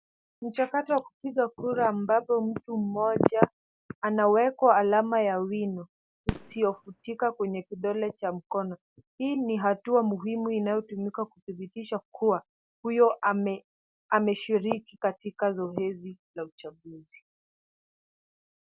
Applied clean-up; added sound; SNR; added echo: none; Fireworks; 13 dB; none.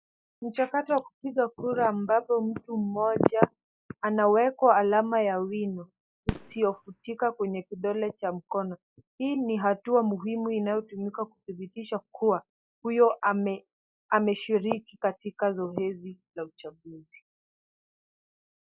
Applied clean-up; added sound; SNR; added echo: classical method log-MMSE.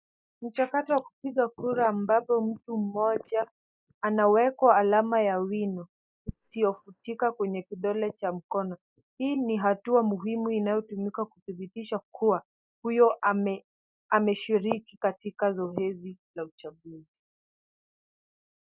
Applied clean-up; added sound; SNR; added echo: neural mask model DeepFilterNet 3.